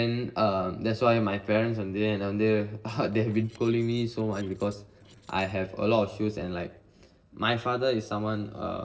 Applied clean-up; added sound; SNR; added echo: neural separator model SepFormer DNS4.